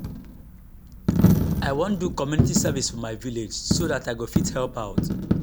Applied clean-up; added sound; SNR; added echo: none; Coin (dropping); -4 dB; none.